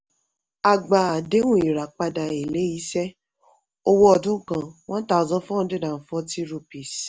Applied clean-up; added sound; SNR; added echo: none; none; none; none.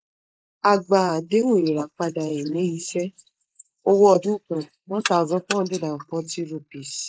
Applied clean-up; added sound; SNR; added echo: neural mask model Resemble Enhance denoiser.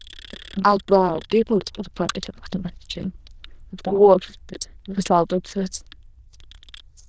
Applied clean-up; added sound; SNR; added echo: neural diffusion model UNIVERSE++.